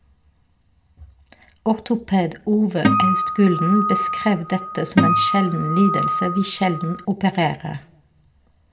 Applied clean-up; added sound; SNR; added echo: none; Acoustic guitar; 0 dB; reverberation time 0.3 s.